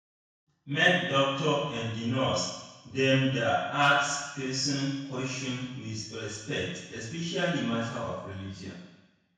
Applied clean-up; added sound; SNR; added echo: none; none; none; reverberation time 1.0 s.